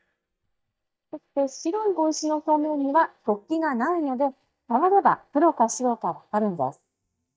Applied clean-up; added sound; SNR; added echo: neural mask model DeepFilterNet 3.